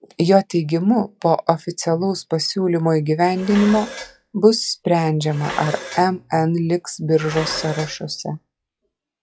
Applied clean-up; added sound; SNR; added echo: classical method log-MMSE.